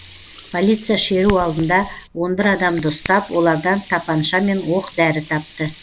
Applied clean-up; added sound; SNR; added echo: none; Sink (filling or washing) + Hands; 18 dB; none.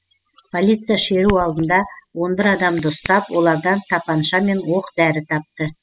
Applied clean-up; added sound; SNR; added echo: classical method spectral subtraction.